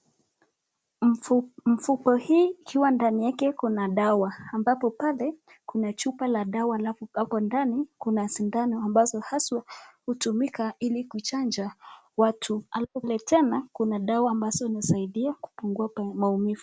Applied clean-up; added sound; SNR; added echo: none; none; none; none.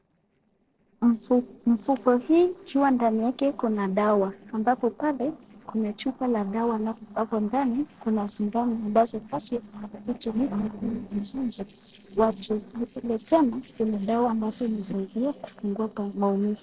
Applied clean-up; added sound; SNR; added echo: neural separator model SepFormer DNS4.